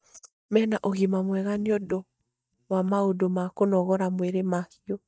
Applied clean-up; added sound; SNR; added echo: neural mask model DeepFilterNet 3.